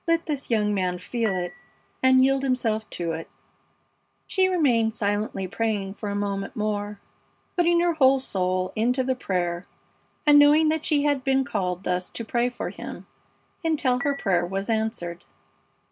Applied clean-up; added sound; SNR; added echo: none; Dishes, pots, and pans / Chink, clink; 14 dB; none.